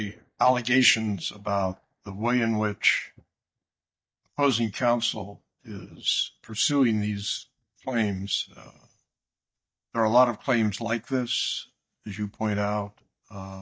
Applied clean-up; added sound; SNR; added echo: neural mask model DeepFilterNet 3.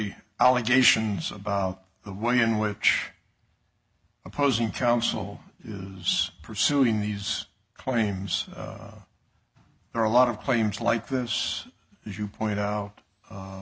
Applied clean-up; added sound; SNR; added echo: none; none; none; none.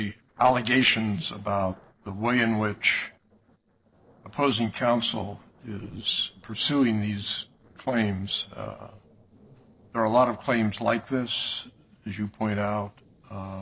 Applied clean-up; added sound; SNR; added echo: neural separator model SepFormer DNS4.